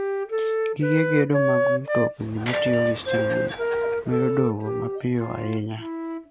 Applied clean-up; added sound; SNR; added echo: none; Door / Chime + Wind instrument, woodwind instrument; -2 dB; none.